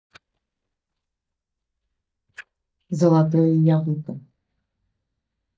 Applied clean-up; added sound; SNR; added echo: neural mask model DeepFilterNet 3.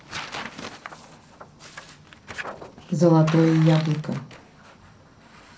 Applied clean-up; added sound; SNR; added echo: none; Tearing; 14 dB; reverberation time 0.2 s.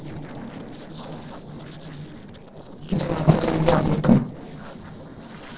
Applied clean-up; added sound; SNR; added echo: neural separator model SepFormer DNS4.